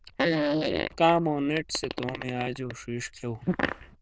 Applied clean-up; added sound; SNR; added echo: neural diffusion model UNIVERSE++.